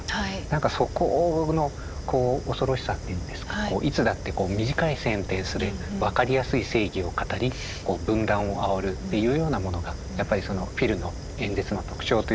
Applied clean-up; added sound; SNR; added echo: none; Fire; 9 dB; none.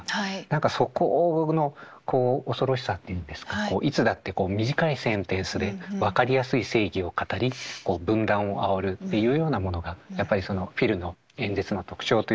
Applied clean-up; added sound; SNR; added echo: none; none; none; none.